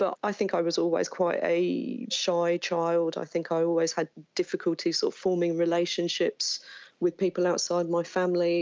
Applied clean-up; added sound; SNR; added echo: none; none; none; none.